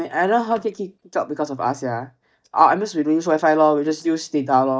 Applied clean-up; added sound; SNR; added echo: neural mask model DeepFilterNet 3.